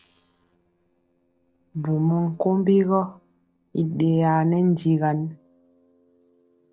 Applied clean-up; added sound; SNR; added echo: neural separator model SepFormer DNS4.